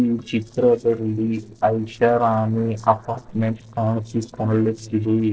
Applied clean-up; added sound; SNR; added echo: neural separator model SepFormer DNS4.